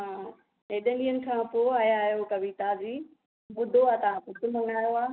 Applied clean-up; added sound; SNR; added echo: none; none; none; none.